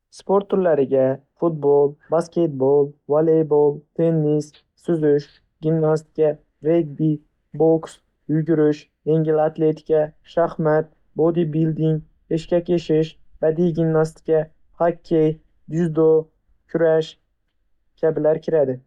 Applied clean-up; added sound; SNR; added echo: neural mask model DeepFilterNet 3.